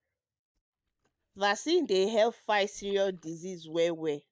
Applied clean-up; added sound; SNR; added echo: neural mask model DeepFilterNet 3.